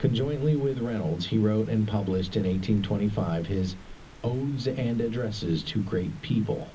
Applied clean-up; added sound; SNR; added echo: none; Rain; 18 dB; reverberation time 0.4 s.